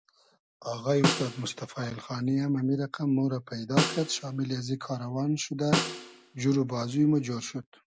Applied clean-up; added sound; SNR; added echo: none; Snare drum; 4 dB; none.